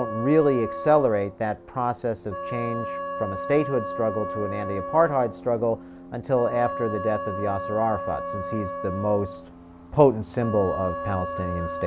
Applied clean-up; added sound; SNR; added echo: none; Wind instrument, woodwind instrument; 8 dB; none.